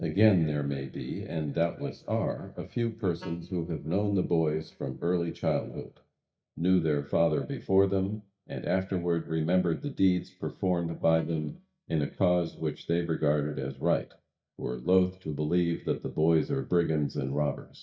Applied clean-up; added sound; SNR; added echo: neural mask model DeepFilterNet 3.